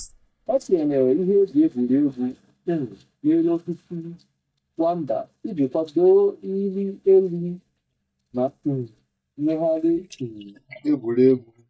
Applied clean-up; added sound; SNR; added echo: neural mask model DeepFilterNet 3.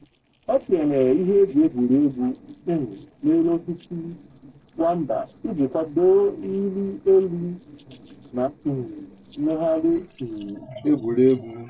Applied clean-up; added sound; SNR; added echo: neural separator model SepFormer DNS4.